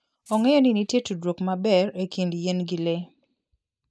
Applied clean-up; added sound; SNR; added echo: neural mask model DeepFilterNet 3.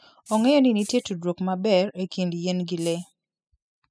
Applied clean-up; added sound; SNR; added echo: classical method spectral subtraction.